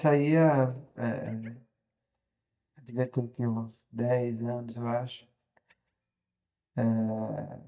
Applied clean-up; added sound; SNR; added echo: neural mask model DeepFilterNet 3.